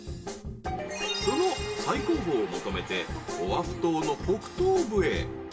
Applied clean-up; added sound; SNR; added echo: none; none; none; reverberation time 0.2 s.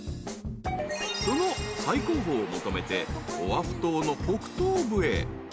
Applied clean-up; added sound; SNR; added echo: none; none; none; none.